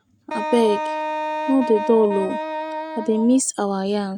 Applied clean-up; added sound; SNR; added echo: neural mask model RNNoise.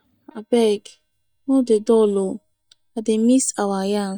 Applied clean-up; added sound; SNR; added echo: neural mask model DeepFilterNet 3.